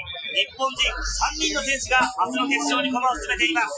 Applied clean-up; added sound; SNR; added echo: classical method Wiener filter.